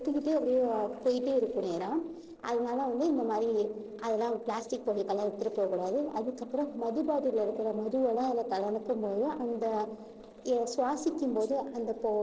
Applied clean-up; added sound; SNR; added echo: neural separator model SepFormer DNS4.